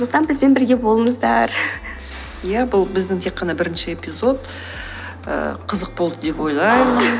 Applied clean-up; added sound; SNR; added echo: none; none; none; none.